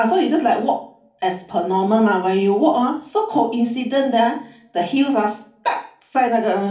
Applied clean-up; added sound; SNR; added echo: none; none; none; reverberation time 0.4 s.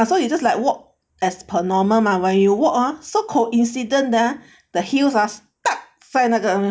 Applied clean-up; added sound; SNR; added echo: none; none; none; none.